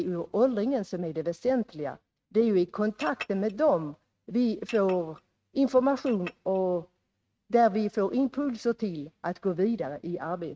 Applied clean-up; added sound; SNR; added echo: neural mask model RNNoise.